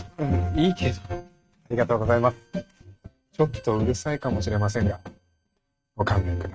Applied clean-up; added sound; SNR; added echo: neural mask model RNNoise.